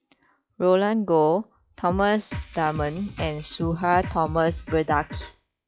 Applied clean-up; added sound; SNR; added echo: classical method log-MMSE.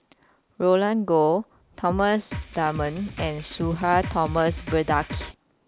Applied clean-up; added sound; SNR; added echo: none; Drum kit; 9 dB; none.